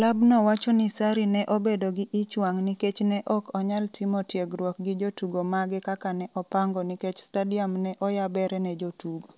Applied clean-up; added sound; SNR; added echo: none; none; none; none.